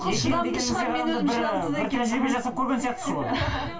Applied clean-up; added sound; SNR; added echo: none; none; none; reverberation time 0.2 s.